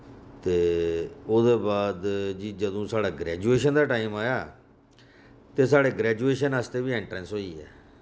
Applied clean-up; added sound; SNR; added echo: none; none; none; none.